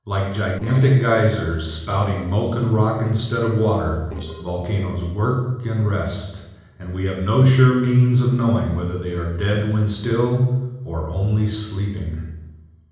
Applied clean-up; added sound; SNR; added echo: neural separator model SepFormer DNS4.